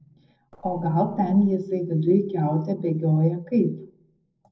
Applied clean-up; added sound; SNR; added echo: neural separator model SepFormer DNS4.